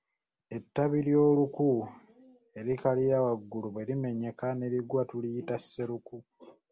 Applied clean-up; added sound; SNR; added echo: none; none; none; none.